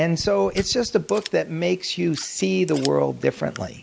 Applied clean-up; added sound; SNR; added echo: none; Scissors; 19 dB; none.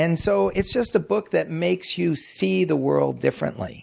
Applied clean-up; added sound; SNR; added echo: none; none; none; none.